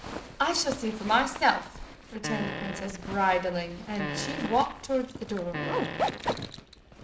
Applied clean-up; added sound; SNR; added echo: none; Zipper (clothing) + Fart; 6 dB; none.